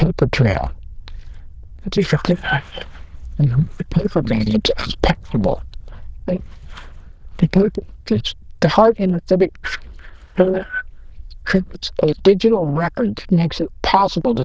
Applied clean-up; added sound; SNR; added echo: neural diffusion model UNIVERSE++.